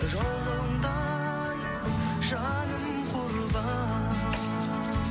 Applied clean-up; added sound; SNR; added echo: none; Writing; 18 dB; none.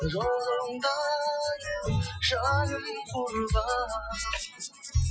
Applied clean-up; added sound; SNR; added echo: classical method Wiener filter.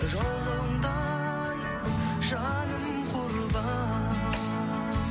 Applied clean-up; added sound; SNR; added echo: none; none; none; none.